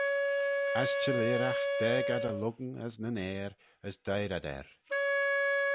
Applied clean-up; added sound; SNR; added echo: none; Wind instrument, woodwind instrument; -3 dB; none.